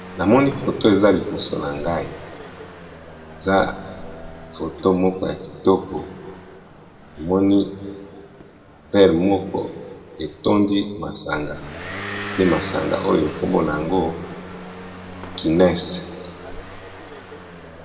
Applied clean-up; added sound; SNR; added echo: none; Motor vehicle (road) / Engine; 14 dB; reverberation time 1.6 s.